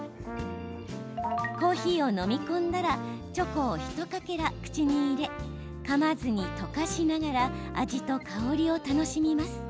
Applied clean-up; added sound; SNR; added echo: none; none; none; none.